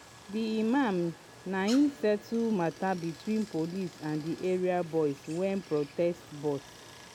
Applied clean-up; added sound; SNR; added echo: none; Stream; 19 dB; none.